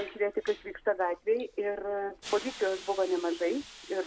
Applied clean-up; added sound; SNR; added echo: none; Hiss; 17 dB; none.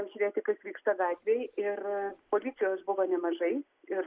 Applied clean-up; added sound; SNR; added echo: none; none; none; none.